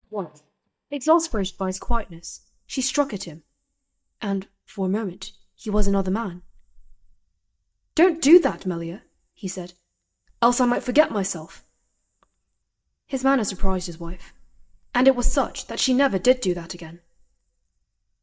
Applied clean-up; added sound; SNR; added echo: neural mask model DeepFilterNet 3.